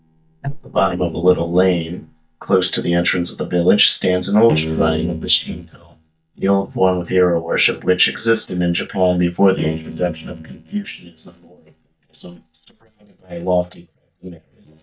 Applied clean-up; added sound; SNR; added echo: neural mask model DeepFilterNet 3.